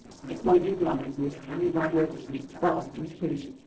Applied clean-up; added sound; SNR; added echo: neural separator model SepFormer DNS4.